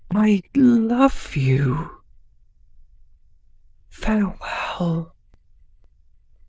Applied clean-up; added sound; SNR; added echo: neural diffusion model UNIVERSE++.